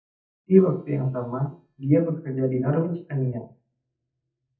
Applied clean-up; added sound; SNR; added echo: neural mask model DeepFilterNet 3.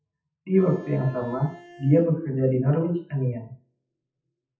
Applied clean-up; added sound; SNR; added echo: classical method WPE with log-MMSE.